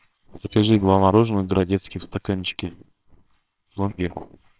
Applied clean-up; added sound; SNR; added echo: neural separator model SepFormer WHAMR!.